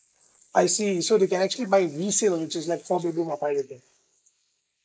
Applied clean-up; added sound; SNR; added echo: neural mask model Resemble Enhance denoiser.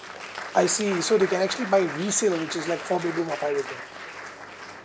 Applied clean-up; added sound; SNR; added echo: none; Applause; 10 dB; none.